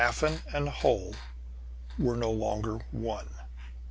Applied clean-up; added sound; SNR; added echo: none; none; none; none.